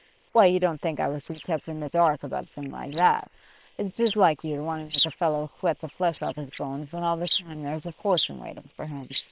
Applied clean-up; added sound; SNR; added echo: neural separator model SepFormer WHAM!.